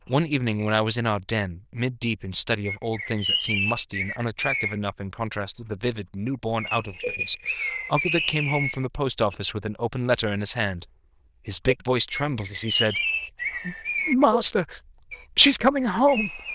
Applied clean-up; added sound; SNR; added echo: neural diffusion model UNIVERSE++.